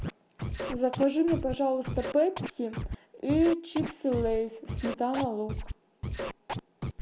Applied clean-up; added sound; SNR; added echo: none; Scratching (performance technique); 7 dB; none.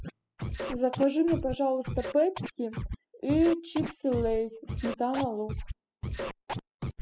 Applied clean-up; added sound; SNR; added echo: classical method spectral subtraction.